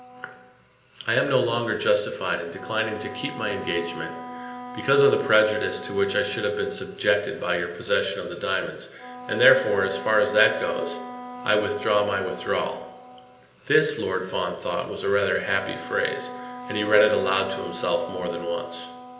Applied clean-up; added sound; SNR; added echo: none; Wind instrument, woodwind instrument; 15 dB; reverberation time 0.9 s.